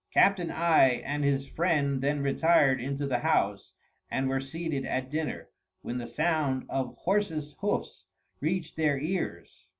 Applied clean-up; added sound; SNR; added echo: none; none; none; none.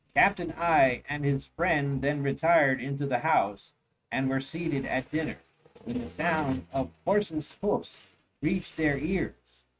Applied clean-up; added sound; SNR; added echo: neural mask model RNNoise.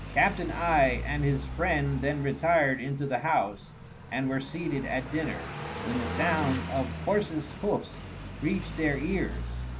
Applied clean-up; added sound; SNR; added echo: none; Car passing by; 8 dB; none.